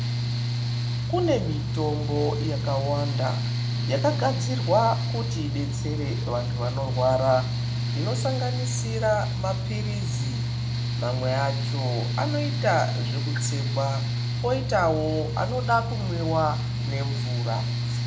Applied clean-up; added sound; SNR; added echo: none; Mechanical fan; -2 dB; reverberation time 0.4 s.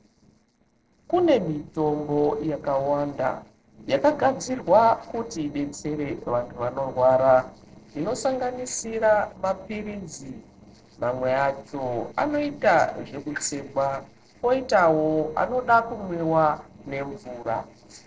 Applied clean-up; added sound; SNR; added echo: neural separator model SepFormer DNS4.